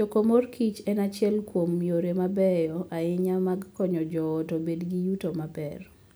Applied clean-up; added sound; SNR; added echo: none; none; none; none.